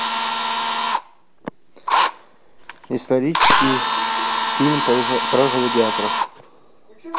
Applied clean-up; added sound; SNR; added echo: none; Drill; -4 dB; none.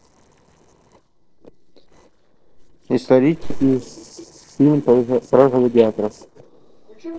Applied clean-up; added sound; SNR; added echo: neural separator model SepFormer DNS4.